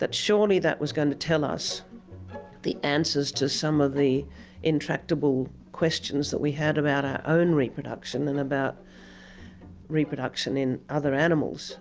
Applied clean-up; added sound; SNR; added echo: none; none; none; none.